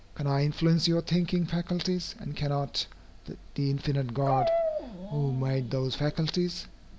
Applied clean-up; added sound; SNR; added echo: none; Dog; 4 dB; none.